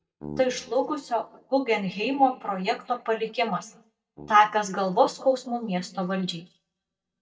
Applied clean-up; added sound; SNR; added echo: neural mask model DeepFilterNet 3.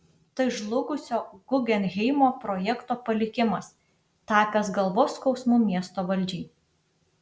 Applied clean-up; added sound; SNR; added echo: none; none; none; none.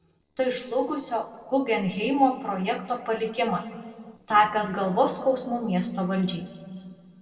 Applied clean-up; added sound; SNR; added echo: neural separator model SepFormer DNS4.